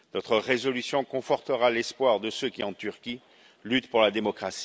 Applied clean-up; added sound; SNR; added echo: none; none; none; none.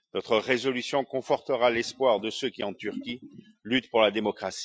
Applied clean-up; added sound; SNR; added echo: classical method Wiener filter.